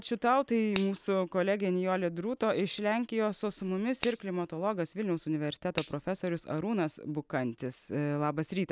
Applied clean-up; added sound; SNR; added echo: none; Finger snapping; 9 dB; none.